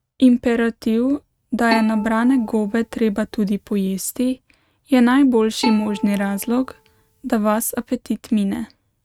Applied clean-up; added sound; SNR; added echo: neural mask model RNNoise.